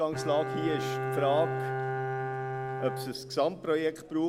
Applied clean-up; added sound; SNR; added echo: none; Bowed string instrument; 3 dB; none.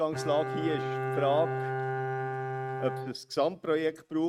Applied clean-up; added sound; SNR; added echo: neural mask model RNNoise.